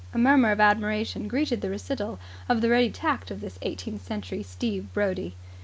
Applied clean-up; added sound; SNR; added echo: none; none; none; none.